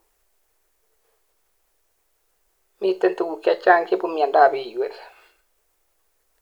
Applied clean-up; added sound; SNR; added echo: none; none; none; none.